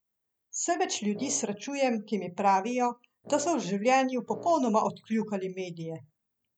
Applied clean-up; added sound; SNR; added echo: none; Wind instrument, woodwind instrument; 18 dB; none.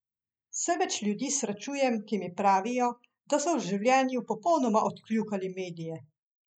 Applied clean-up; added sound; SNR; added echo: neural mask model Resemble Enhance denoiser.